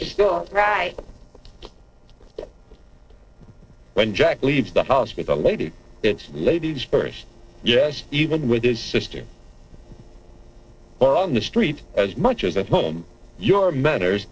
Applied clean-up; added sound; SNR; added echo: neural separator model SepFormer DNS4.